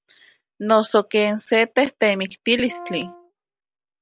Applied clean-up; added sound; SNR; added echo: none; Brass instrument; 17 dB; none.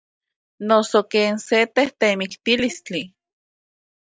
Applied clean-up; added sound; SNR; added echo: neural mask model DeepFilterNet 3.